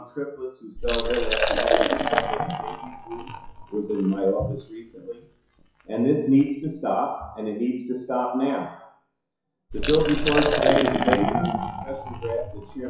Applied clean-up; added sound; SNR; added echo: classical method WPE with log-MMSE.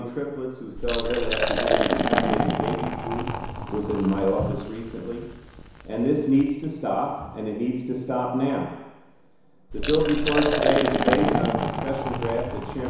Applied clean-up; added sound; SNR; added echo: none; Liquid; 1 dB; reverberation time 1.0 s.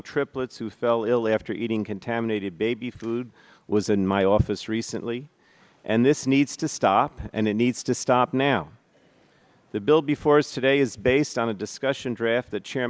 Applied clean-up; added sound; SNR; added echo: none; none; none; none.